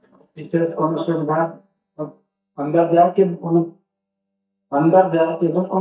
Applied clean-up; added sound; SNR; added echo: neural mask model DeepFilterNet 3.